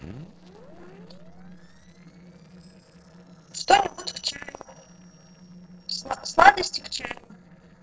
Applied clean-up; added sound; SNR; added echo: neural separator model SepFormer DNS4.